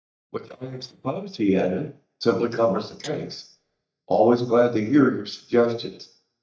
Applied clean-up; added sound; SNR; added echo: neural mask model DeepFilterNet 3.